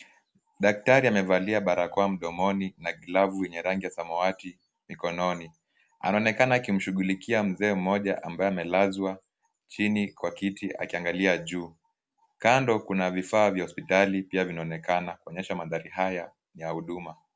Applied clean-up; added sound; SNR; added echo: none; none; none; none.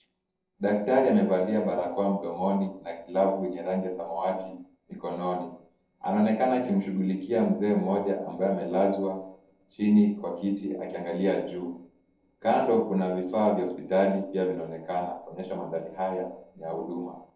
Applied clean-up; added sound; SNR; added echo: neural separator model SepFormer DNS4.